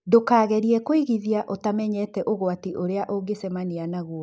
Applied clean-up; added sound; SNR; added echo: none; none; none; none.